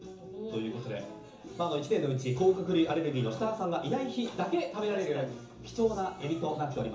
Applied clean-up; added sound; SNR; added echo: none; none; none; reverberation time 0.7 s.